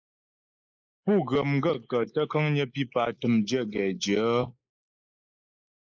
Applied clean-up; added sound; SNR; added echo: neural mask model Resemble Enhance denoiser.